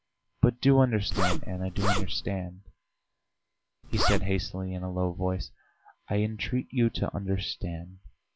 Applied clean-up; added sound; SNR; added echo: none; Zipper (clothing); -3 dB; none.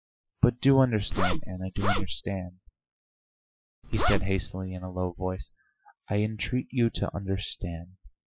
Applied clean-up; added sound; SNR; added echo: classical method spectral subtraction.